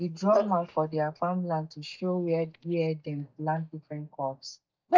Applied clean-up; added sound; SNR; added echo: neural mask model DeepFilterNet 3.